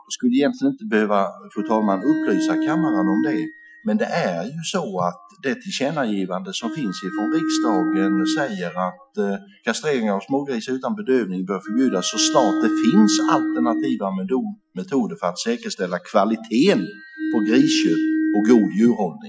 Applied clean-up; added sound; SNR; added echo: classical method Wiener filter.